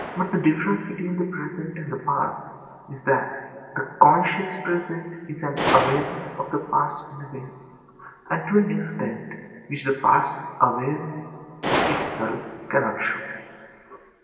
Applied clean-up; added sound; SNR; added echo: none; Gunshot, gunfire; 9 dB; reverberation time 2.6 s.